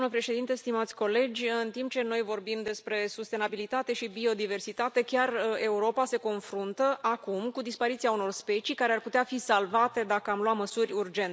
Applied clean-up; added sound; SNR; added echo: none; none; none; none.